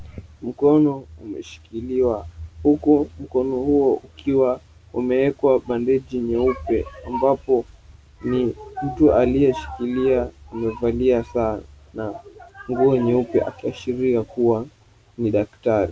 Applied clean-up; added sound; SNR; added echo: none; none; none; none.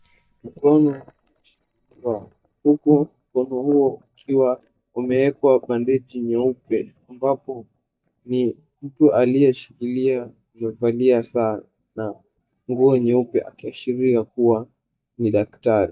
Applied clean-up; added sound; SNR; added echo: neural mask model DeepFilterNet 3.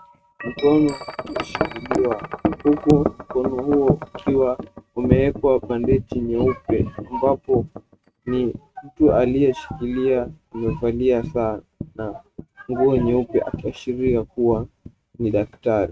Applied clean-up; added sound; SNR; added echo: neural mask model RNNoise.